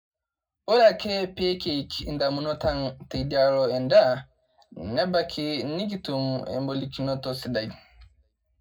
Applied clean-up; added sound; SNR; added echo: none; none; none; reverberation time 0.3 s.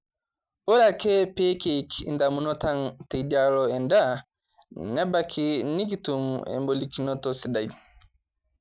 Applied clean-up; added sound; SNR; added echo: none; none; none; none.